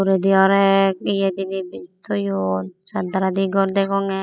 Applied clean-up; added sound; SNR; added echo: classical method spectral subtraction.